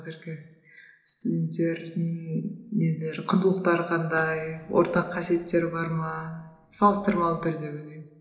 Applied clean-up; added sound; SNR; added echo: neural separator model SepFormer DNS4.